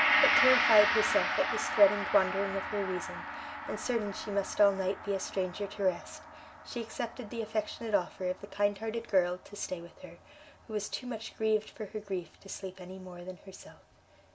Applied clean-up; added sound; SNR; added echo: none; Gong; 4 dB; none.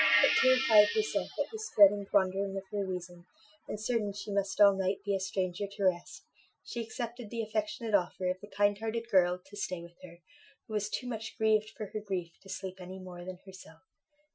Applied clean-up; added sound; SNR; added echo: classical method Wiener filter.